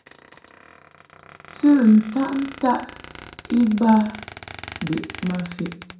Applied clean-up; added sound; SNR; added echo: none; Squeak; 18 dB; reverberation time 0.5 s.